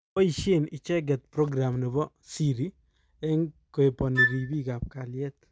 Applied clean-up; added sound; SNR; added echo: none; Wind instrument, woodwind instrument; 0 dB; none.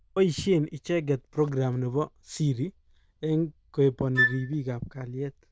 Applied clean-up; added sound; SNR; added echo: neural diffusion model UNIVERSE++.